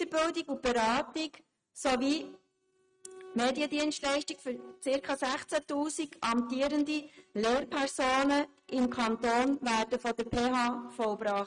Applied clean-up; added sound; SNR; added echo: neural mask model RNNoise.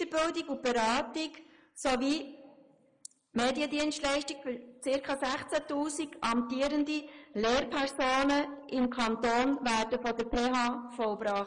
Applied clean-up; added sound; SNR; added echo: neural mask model Resemble Enhance denoiser.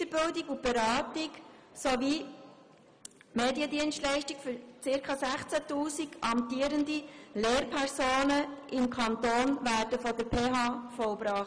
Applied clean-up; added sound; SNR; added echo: none; none; none; none.